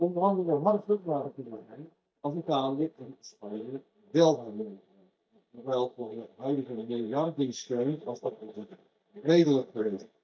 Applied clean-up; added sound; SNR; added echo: neural mask model DeepFilterNet 3.